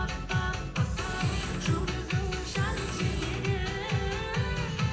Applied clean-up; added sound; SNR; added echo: none; Engine; 12 dB; reverberation time 0.8 s.